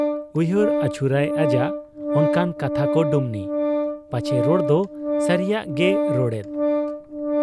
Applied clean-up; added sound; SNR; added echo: none; Organ; 0 dB; none.